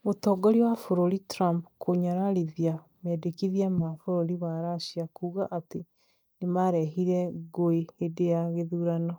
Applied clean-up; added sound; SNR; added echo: neural mask model DeepFilterNet 3.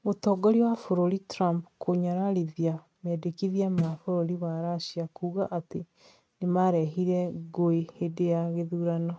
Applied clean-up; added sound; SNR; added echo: neural mask model RNNoise.